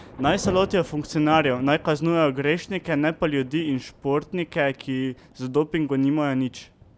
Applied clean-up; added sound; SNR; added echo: none; Thunder / Rain; 16 dB; none.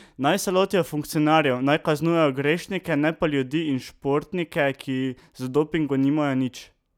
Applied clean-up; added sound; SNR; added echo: none; none; none; none.